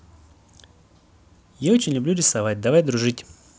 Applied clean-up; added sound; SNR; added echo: none; none; none; none.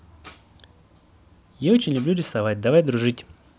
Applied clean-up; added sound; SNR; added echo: none; Tambourine; 16 dB; none.